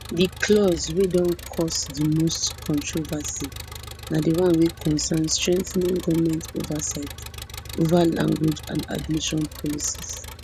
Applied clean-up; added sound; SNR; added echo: none; Engine; 13 dB; none.